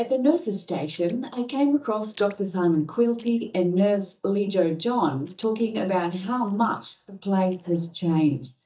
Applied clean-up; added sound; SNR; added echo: neural mask model DeepFilterNet 3.